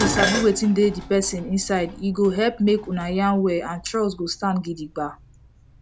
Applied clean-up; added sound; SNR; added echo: none; Dishes, pots, and pans; 9 dB; none.